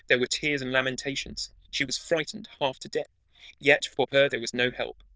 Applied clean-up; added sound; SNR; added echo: neural diffusion model UNIVERSE++.